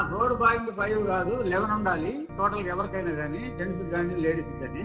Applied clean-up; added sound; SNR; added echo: none; Organ; 10 dB; reverberation time 0.7 s.